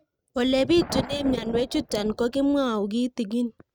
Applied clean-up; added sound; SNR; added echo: neural mask model RNNoise.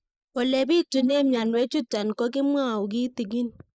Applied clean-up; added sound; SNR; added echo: neural mask model Resemble Enhance denoiser.